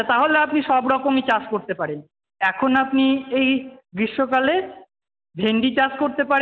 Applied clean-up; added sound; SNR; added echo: none; none; none; none.